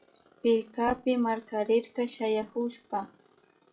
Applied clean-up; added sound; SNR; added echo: classical method WPE with log-MMSE.